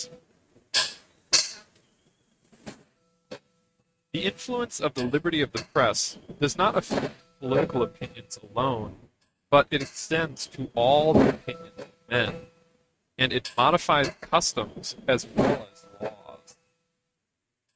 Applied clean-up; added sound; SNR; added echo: neural mask model RNNoise.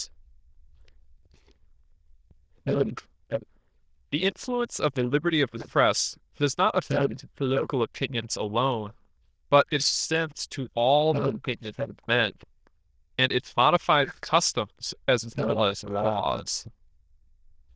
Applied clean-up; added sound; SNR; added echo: neural diffusion model UNIVERSE++.